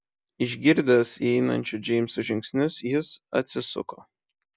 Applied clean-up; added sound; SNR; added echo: none; none; none; none.